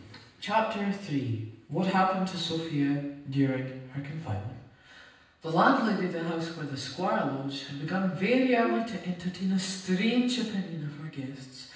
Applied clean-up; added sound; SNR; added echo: none; Brass instrument; 11 dB; reverberation time 0.9 s.